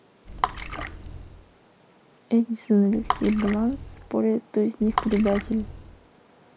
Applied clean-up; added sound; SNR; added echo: none; Water / Splash, splatter; 7 dB; none.